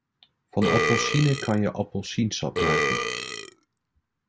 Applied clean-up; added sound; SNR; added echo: none; Burping, eructation; 0 dB; none.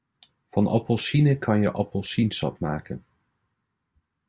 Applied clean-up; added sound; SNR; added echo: none; none; none; none.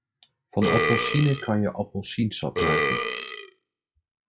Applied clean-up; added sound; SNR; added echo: classical method log-MMSE.